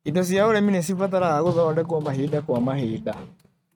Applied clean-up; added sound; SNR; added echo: neural mask model RNNoise.